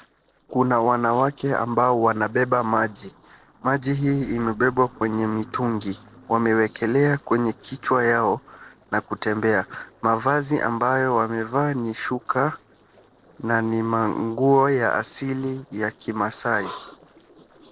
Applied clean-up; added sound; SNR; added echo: neural separator model SepFormer DNS4.